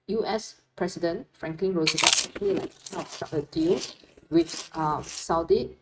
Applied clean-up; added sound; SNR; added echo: neural mask model RNNoise.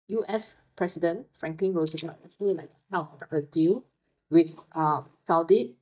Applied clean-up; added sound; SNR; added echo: neural mask model DeepFilterNet 3.